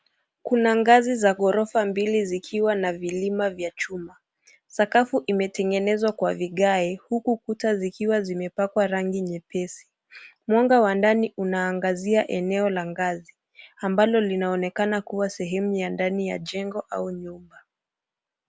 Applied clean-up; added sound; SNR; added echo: none; none; none; none.